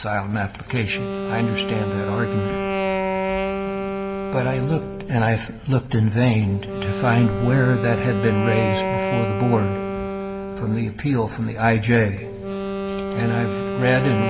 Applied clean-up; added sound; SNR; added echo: none; Wind instrument, woodwind instrument; 4 dB; reverberation time 0.9 s.